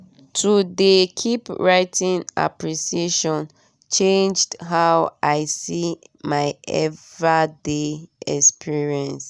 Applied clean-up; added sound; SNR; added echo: none; none; none; none.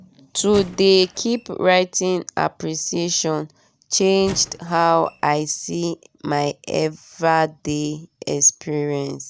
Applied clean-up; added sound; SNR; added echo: none; Squeak / Wood; 17 dB; none.